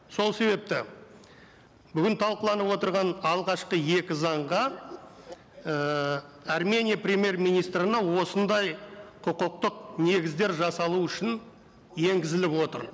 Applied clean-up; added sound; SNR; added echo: none; none; none; none.